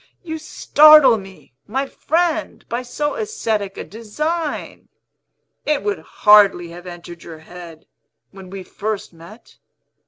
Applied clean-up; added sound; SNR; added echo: none; none; none; none.